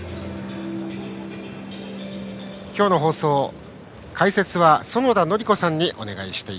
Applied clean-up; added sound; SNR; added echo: none; none; none; none.